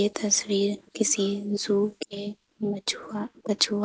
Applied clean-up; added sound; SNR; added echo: none; none; none; none.